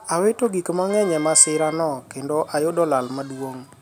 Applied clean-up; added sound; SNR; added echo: none; Wind instrument, woodwind instrument; 18 dB; none.